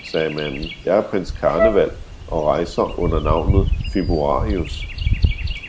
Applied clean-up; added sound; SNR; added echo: none; Bird vocalization, bird call, bird song + Wind instrument, woodwind instrument; 1 dB; none.